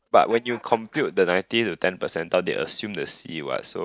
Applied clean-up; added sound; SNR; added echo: neural mask model DeepFilterNet 3.